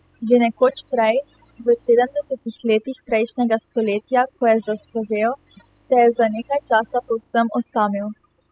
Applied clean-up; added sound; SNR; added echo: classical method spectral subtraction.